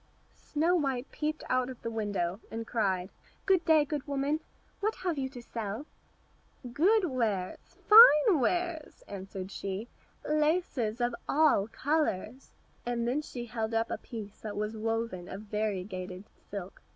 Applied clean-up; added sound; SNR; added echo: none; none; none; none.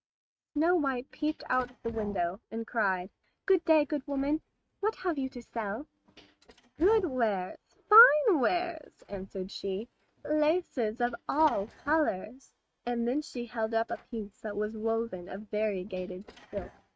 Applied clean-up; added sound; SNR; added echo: neural mask model RNNoise.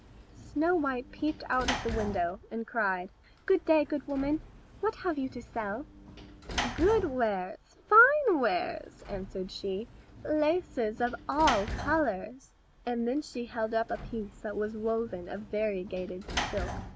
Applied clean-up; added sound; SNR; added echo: none; Sliding door / Slam; 11 dB; none.